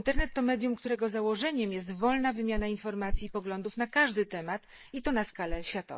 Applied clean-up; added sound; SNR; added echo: neural mask model Resemble Enhance denoiser.